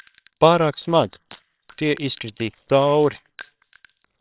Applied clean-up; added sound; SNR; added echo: neural separator model SepFormer WHAMR!.